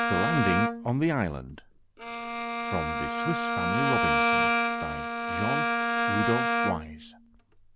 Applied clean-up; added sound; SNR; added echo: none; Bowed string instrument; -4 dB; none.